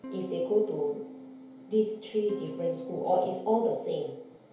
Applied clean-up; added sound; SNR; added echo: none; Electric guitar / Strum; 14 dB; reverberation time 0.8 s.